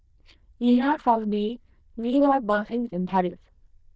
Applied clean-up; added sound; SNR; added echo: neural diffusion model UNIVERSE++.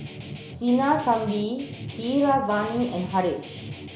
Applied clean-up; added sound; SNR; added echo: none; Guitar; 13 dB; none.